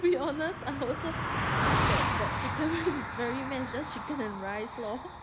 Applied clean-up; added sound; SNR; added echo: none; Car passing by; -1 dB; none.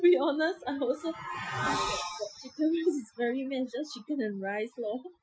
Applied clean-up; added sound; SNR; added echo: classical method Wiener filter.